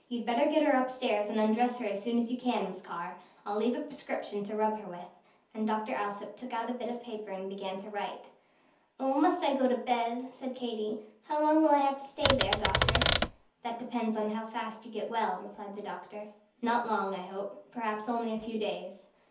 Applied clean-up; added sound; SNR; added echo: none; Typewriter; -3 dB; reverberation time 0.5 s.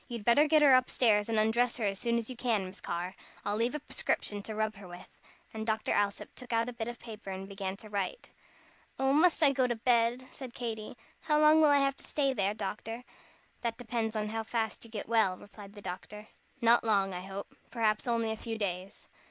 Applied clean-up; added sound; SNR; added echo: none; none; none; none.